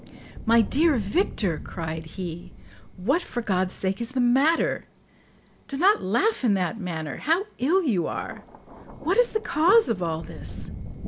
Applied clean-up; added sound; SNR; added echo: none; Thunder; 14 dB; none.